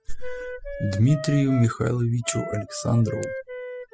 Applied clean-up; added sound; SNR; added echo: classical method spectral subtraction.